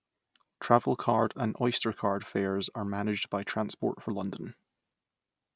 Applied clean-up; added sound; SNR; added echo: none; none; none; none.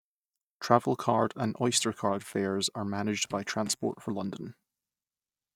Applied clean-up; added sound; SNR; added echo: neural mask model DeepFilterNet 3.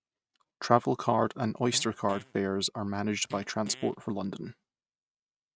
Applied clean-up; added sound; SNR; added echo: neural mask model RNNoise.